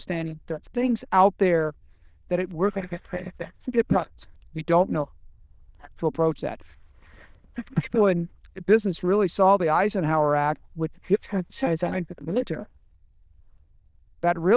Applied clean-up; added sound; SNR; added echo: neural diffusion model UNIVERSE++.